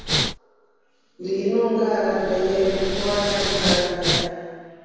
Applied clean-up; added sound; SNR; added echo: none; Respiratory sounds; 3 dB; reverberation time 2.2 s.